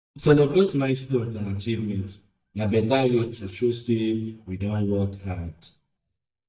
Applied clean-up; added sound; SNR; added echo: neural mask model DeepFilterNet 3.